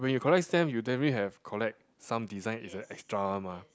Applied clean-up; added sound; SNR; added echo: none; none; none; none.